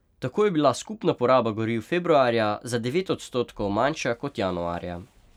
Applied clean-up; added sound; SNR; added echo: none; none; none; none.